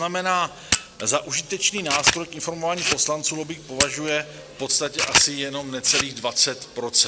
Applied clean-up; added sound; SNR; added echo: none; Camera; 3 dB; none.